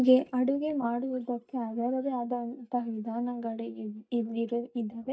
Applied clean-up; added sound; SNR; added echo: neural mask model DeepFilterNet 3.